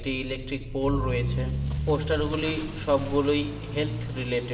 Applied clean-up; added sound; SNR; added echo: none; Accelerating, revving, vroom / Motor vehicle (road); 3 dB; reverberation time 2.7 s.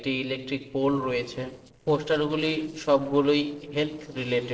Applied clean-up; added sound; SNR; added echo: neural separator model SepFormer DNS4.